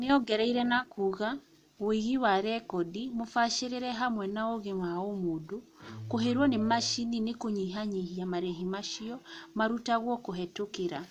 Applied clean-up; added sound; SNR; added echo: none; Guitar; 16 dB; none.